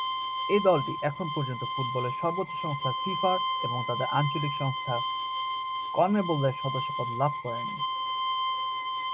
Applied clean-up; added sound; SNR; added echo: none; Bowed string instrument; 1 dB; none.